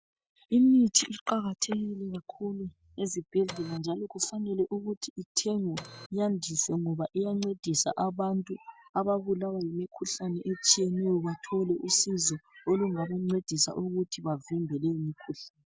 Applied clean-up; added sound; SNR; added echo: none; Printer; 12 dB; none.